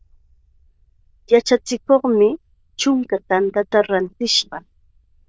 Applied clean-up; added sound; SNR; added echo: neural diffusion model UNIVERSE++.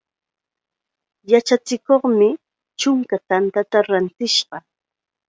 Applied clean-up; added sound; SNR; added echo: none; none; none; none.